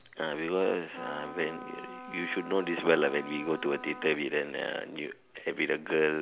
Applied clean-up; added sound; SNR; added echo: none; Trumpet; 13 dB; none.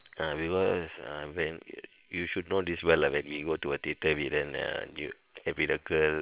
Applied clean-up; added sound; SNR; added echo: neural separator model SepFormer WHAM!.